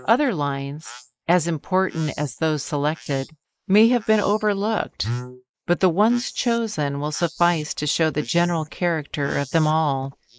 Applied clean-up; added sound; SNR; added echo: neural mask model Resemble Enhance denoiser.